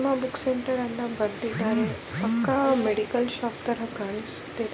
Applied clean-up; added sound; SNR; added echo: none; none; none; none.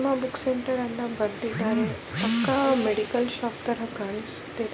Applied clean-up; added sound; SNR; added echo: none; Hi-hat; 17 dB; none.